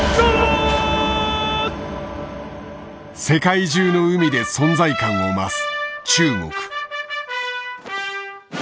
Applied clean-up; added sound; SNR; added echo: none; none; none; none.